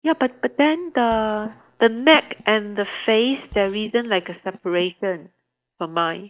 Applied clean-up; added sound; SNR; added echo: neural mask model DeepFilterNet 3.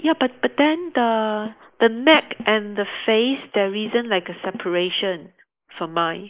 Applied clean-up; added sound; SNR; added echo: neural mask model Resemble Enhance denoiser.